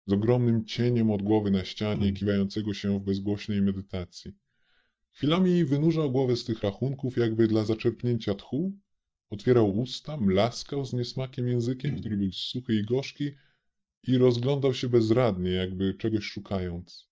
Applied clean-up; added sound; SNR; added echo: neural mask model DeepFilterNet 3.